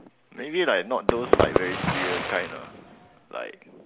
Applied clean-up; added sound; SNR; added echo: none; Fireworks; -3 dB; none.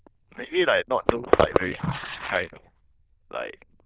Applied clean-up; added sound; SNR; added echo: neural diffusion model UNIVERSE++.